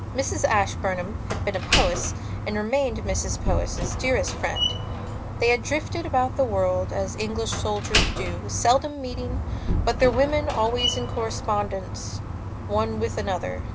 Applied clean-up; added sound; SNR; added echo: none; Slam; 2 dB; none.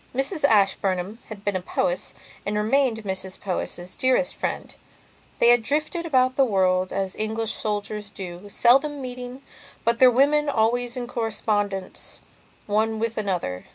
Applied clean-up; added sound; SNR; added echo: none; none; none; none.